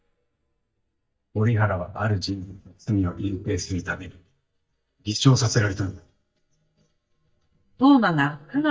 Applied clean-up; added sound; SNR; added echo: neural mask model DeepFilterNet 3.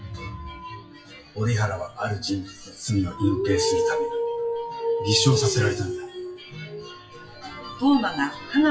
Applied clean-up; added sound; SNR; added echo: classical method WPE with log-MMSE.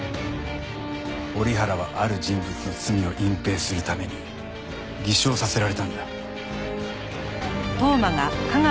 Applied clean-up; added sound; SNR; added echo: none; none; none; none.